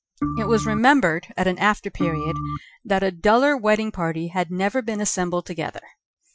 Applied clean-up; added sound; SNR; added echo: classical method Wiener filter.